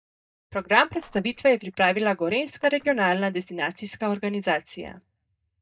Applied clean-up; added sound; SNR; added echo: neural mask model DeepFilterNet 3.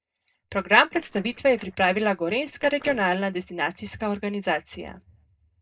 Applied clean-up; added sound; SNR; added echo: neural separator model SepFormer DNS4.